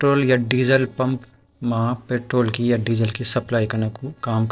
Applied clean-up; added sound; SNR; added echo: neural separator model SepFormer DNS4.